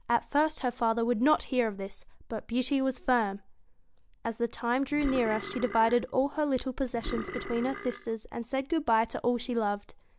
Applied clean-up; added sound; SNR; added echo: none; Burping, eructation; 10 dB; none.